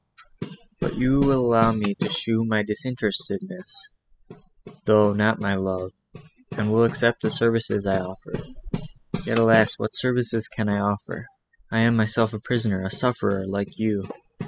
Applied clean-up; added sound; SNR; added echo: classical method spectral subtraction.